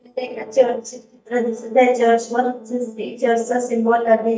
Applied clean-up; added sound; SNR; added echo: neural mask model DeepFilterNet 3.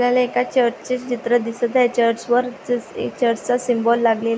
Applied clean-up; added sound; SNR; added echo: none; none; none; none.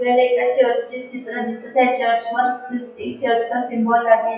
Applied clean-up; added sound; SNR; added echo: classical method WPE with log-MMSE.